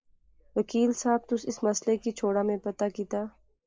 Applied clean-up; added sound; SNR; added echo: neural mask model Resemble Enhance denoiser.